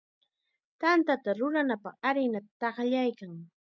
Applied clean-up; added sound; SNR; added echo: none; none; none; none.